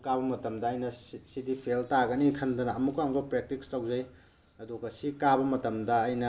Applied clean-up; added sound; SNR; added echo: none; none; none; none.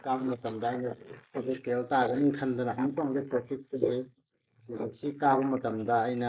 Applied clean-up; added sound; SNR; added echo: neural mask model Resemble Enhance denoiser.